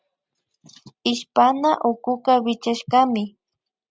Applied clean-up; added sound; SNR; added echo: none; none; none; none.